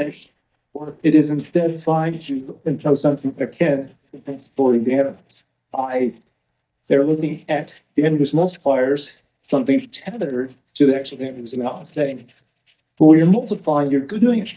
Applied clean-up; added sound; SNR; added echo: neural mask model DeepFilterNet 3.